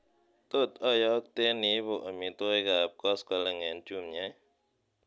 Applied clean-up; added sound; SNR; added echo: none; none; none; none.